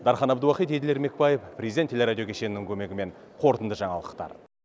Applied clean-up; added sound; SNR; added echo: none; none; none; none.